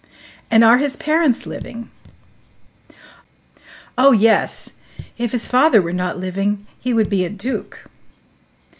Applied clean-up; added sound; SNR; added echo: none; Raindrop / Drip; 20 dB; none.